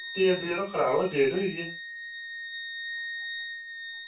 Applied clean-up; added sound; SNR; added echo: none; Wind instrument, woodwind instrument; 8 dB; reverberation time 0.2 s.